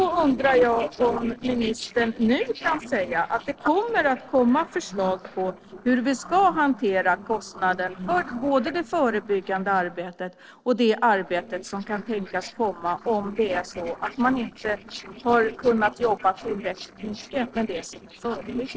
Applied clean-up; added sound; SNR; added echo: neural separator model SepFormer DNS4.